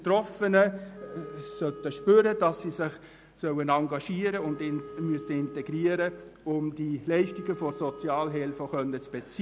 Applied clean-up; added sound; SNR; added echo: none; Wind instrument, woodwind instrument; 17 dB; none.